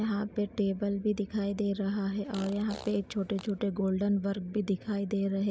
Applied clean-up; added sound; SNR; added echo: none; Fart; 17 dB; none.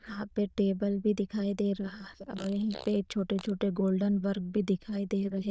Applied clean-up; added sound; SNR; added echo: neural diffusion model UNIVERSE++.